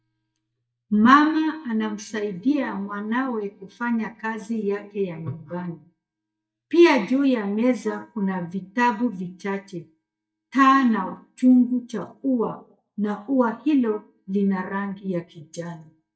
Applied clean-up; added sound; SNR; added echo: neural mask model DeepFilterNet 3.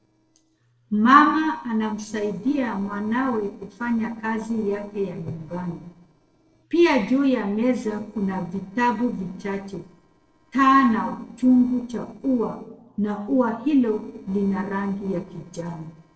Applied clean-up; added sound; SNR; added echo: neural separator model SepFormer DNS4.